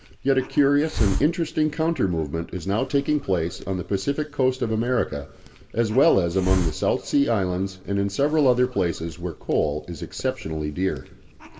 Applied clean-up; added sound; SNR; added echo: none; Hiss; 10 dB; reverberation time 1.3 s.